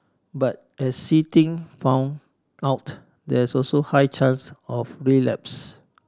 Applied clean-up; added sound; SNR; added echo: none; none; none; none.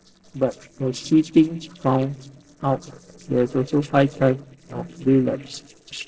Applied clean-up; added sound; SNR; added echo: neural separator model SepFormer DNS4.